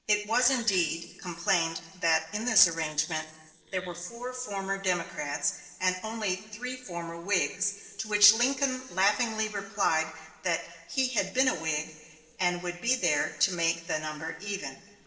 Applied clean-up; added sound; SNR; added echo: neural separator model SepFormer DNS4.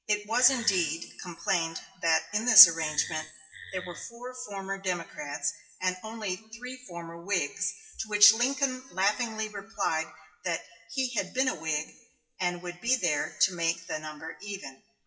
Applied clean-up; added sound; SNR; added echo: classical method WPE with log-MMSE.